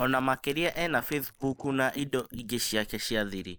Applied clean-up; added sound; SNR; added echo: neural mask model Resemble Enhance denoiser.